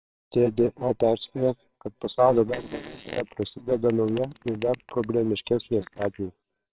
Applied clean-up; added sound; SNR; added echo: neural separator model SepFormer WHAMR!.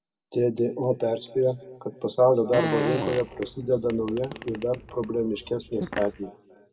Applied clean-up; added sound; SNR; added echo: none; Fart; 8 dB; reverberation time 2.1 s.